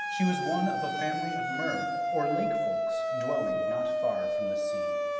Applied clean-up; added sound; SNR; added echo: none; Siren; -4 dB; reverberation time 1.2 s.